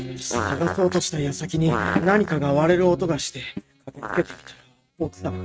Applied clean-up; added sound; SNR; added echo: neural mask model RNNoise.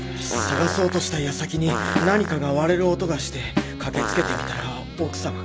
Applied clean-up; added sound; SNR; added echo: none; Snare drum + Fart; 5 dB; none.